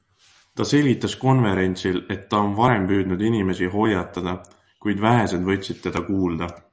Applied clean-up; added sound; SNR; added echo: none; none; none; none.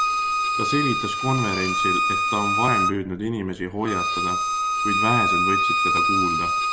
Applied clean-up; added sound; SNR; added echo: none; Bowed string instrument; -5 dB; none.